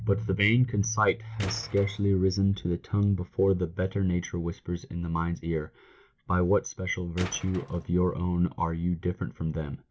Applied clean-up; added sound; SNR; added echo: none; Tools; 14 dB; none.